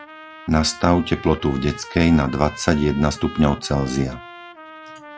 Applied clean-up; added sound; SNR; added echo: none; Trumpet; 17 dB; none.